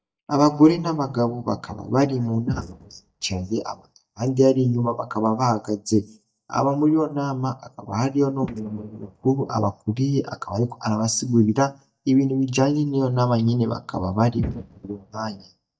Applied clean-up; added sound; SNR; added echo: neural mask model DeepFilterNet 3.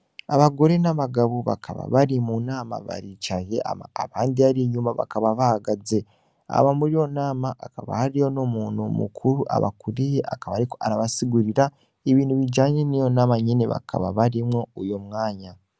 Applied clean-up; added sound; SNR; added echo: none; none; none; none.